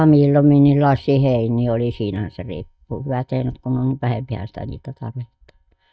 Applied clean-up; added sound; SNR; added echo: neural mask model DeepFilterNet 3.